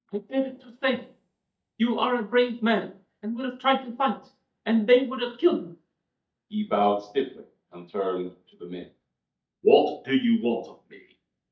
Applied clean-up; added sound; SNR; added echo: neural mask model DeepFilterNet 3.